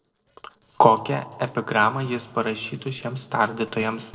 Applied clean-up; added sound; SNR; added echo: neural separator model SepFormer DNS4.